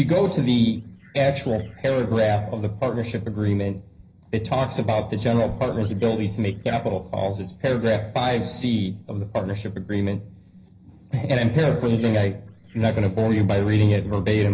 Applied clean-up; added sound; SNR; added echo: neural separator model SepFormer DNS4.